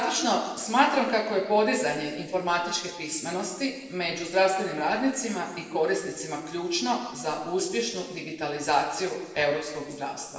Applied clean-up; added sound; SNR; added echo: none; none; none; reverberation time 1.4 s.